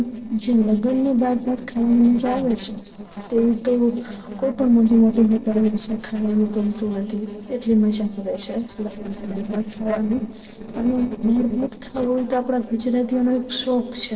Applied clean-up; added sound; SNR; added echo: neural separator model SepFormer DNS4.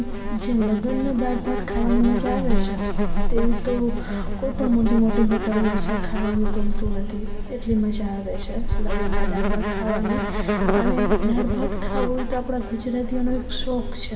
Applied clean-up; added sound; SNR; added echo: none; Insect; -3 dB; reverberation time 1.8 s.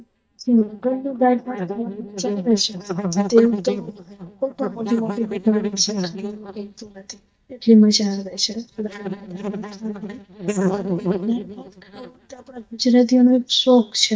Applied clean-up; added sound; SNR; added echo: neural mask model DeepFilterNet 3.